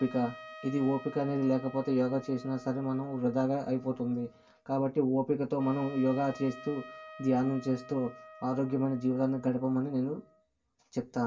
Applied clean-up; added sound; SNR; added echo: none; Trumpet; 19 dB; reverberation time 0.1 s.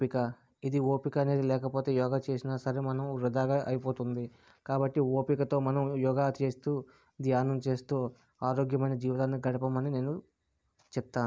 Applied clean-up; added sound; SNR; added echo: none; none; none; none.